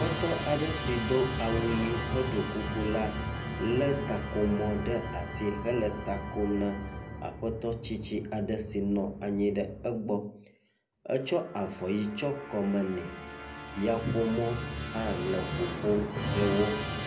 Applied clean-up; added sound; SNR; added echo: none; Musical instrument; 5 dB; reverberation time 0.5 s.